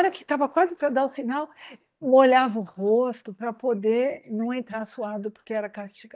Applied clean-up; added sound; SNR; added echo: neural mask model DeepFilterNet 3.